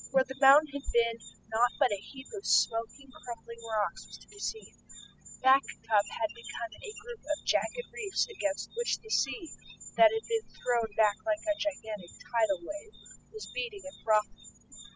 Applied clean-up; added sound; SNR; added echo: classical method spectral subtraction.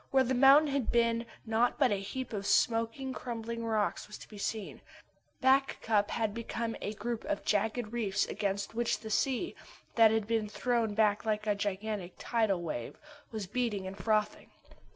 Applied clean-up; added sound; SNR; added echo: none; none; none; none.